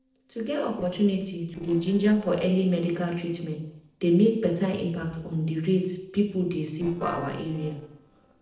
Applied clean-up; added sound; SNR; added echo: neural separator model SepFormer DNS4.